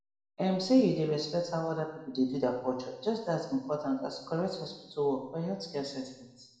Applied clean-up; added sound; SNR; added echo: none; none; none; reverberation time 0.9 s.